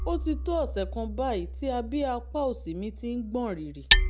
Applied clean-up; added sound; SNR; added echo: none; Hammer; -1 dB; none.